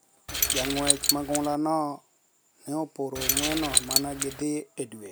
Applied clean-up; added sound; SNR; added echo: none; Keys jangling; -4 dB; none.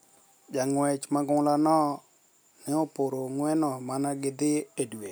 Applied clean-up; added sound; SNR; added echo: none; none; none; none.